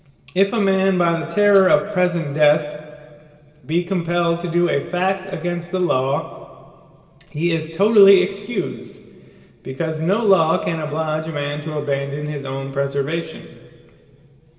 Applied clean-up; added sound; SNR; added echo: none; Rattle (instrument); 16 dB; reverberation time 2.8 s.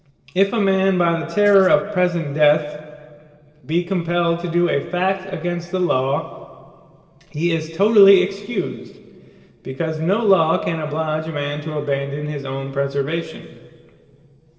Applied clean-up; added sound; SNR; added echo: neural separator model SepFormer DNS4.